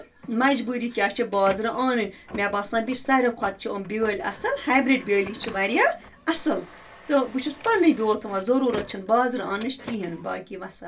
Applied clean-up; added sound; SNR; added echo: none; Printer; 19 dB; reverberation time 0.2 s.